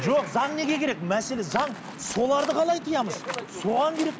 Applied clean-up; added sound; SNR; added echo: none; Waves, surf; 12 dB; none.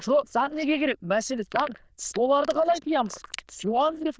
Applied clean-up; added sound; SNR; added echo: neural diffusion model UNIVERSE++.